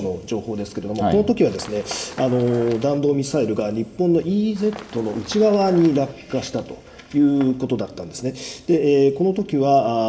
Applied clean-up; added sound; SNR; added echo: none; Run; 17 dB; reverberation time 2.5 s.